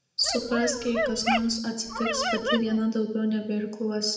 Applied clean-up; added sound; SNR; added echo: none; Dog; 3 dB; reverberation time 0.8 s.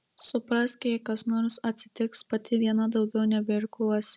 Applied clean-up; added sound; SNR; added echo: none; none; none; none.